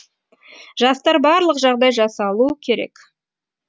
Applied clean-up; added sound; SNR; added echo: none; none; none; none.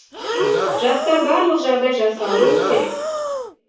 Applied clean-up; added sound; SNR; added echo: none; Breathing; 2 dB; reverberation time 0.6 s.